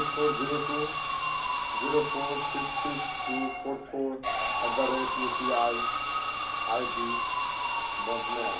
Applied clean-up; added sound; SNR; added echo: none; Alarm; -2 dB; reverberation time 0.3 s.